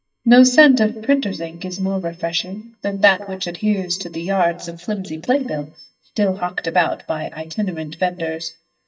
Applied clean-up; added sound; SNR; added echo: neural mask model DeepFilterNet 3.